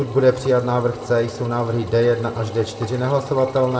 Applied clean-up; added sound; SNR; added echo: none; Engine; 15 dB; reverberation time 1.3 s.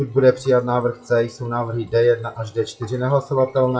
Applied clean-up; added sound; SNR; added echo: classical method WPE with log-MMSE.